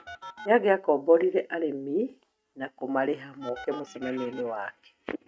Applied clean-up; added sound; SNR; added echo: neural mask model RNNoise.